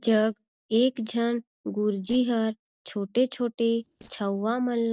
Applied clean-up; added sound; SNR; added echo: neural separator model SepFormer DNS4.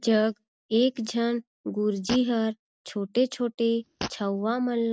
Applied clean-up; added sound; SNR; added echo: none; Fart; 15 dB; none.